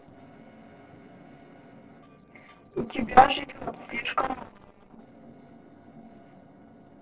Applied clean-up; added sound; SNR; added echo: neural separator model SepFormer DNS4.